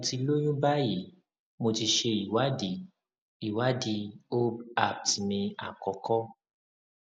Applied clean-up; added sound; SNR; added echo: none; none; none; none.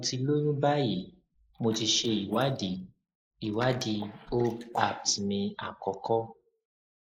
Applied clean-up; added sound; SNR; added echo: neural mask model Resemble Enhance denoiser.